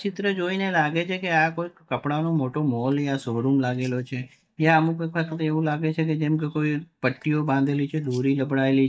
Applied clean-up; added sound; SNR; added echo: neural mask model DeepFilterNet 3.